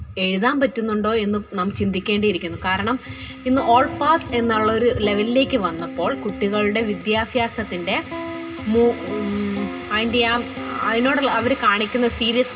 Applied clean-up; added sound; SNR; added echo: none; Electric guitar; 12 dB; reverberation time 0.2 s.